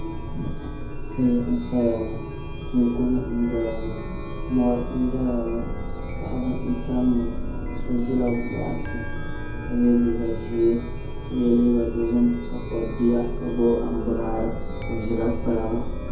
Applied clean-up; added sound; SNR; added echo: none; Chime; 4 dB; reverberation time 0.6 s.